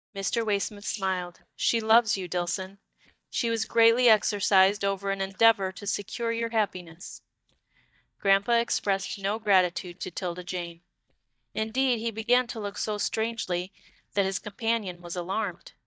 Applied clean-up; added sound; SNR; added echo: neural mask model DeepFilterNet 3.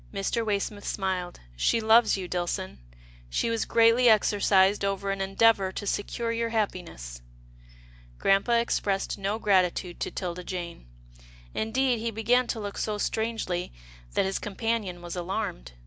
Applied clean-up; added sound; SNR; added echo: none; none; none; none.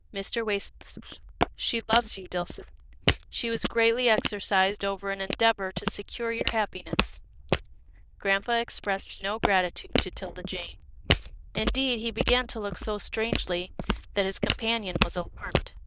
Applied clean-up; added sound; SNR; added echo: neural diffusion model UNIVERSE++.